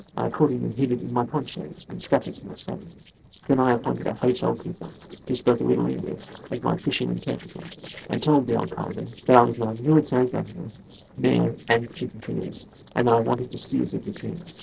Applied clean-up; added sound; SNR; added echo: neural separator model SepFormer DNS4.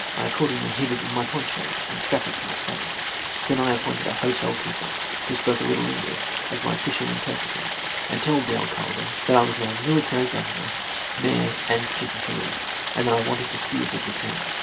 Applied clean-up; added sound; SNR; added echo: none; Stream; 1 dB; reverberation time 0.2 s.